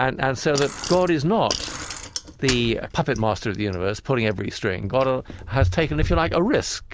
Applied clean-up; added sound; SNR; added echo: none; Bicycle; 8 dB; none.